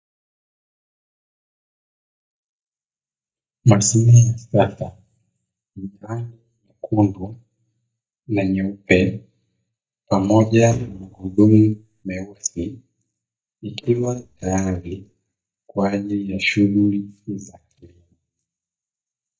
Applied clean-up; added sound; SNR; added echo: neural mask model DeepFilterNet 3.